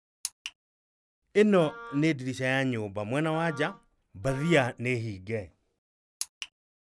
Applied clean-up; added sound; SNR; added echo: none; Wind instrument, woodwind instrument; 16 dB; none.